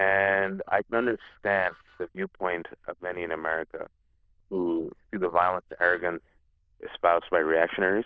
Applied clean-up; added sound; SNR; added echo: neural diffusion model UNIVERSE++.